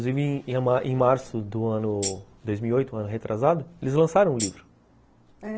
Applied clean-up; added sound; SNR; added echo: none; Tambourine; 11 dB; none.